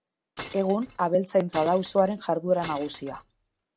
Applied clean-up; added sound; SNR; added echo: none; Glass; 17 dB; none.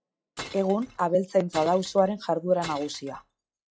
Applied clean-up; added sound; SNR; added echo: classical method log-MMSE.